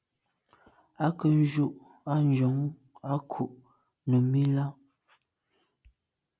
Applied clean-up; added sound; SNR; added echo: none; none; none; none.